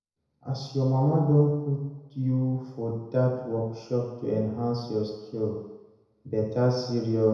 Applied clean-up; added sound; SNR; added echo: none; none; none; reverberation time 1.0 s.